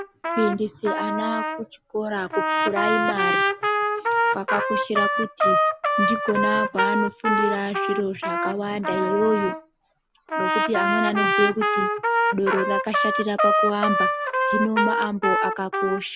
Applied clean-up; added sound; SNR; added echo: none; Trumpet; -3 dB; none.